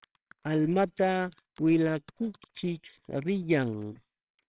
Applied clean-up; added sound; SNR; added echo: neural separator model SepFormer WHAMR!.